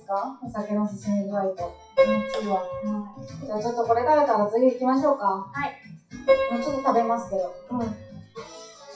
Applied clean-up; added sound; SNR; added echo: classical method WPE with log-MMSE.